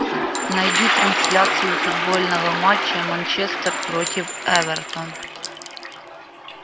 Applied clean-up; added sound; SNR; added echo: none; Toilet flush + Chink, clink; -1 dB; none.